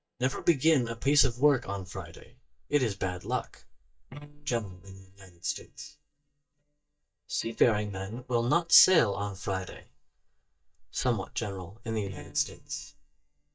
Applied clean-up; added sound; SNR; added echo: neural mask model DeepFilterNet 3.